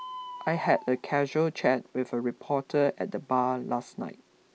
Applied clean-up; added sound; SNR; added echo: none; Bird; 19 dB; none.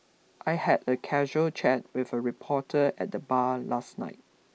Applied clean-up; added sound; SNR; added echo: neural mask model Resemble Enhance denoiser.